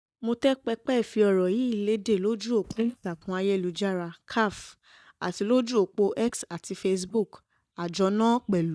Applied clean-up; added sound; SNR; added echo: neural mask model DeepFilterNet 3.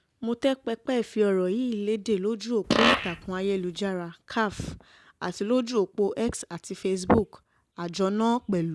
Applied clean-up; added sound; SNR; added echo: none; Fart; -1 dB; none.